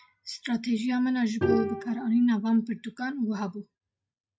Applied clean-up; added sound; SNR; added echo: neural mask model RNNoise.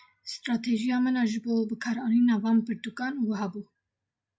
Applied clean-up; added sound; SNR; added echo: none; none; none; none.